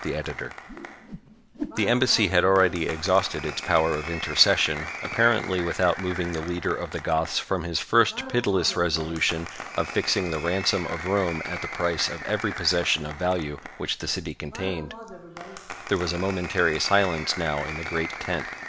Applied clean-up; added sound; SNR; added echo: none; Whoosh, swoosh, swish + Applause; 11 dB; none.